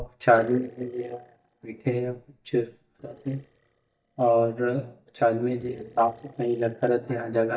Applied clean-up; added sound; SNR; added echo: neural mask model DeepFilterNet 3.